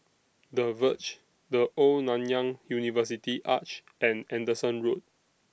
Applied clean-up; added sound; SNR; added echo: none; none; none; none.